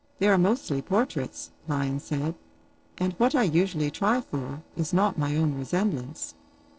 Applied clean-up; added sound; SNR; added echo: neural separator model SepFormer DNS4.